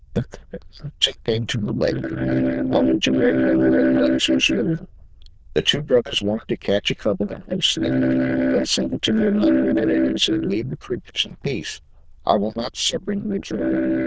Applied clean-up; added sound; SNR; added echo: neural diffusion model UNIVERSE++.